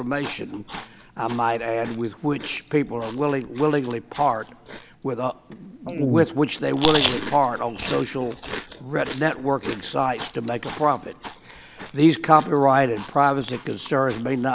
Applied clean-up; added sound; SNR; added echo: none; Chewing, mastication; 10 dB; none.